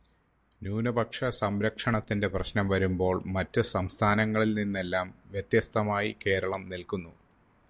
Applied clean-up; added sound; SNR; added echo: none; none; none; none.